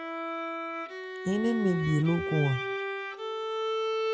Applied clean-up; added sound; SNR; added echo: none; Bowed string instrument; 2 dB; none.